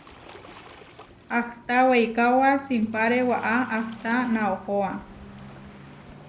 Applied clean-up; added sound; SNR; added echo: none; Waves, surf; 19 dB; none.